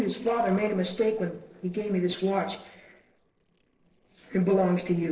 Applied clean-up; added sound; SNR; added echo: neural separator model SepFormer DNS4.